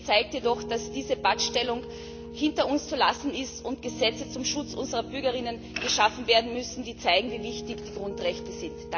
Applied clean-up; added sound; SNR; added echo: none; Piano; 11 dB; none.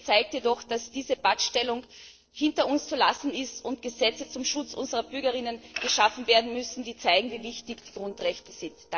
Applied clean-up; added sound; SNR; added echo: neural separator model SepFormer DNS4.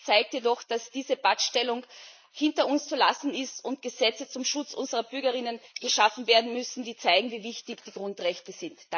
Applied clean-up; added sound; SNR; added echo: neural mask model Resemble Enhance denoiser.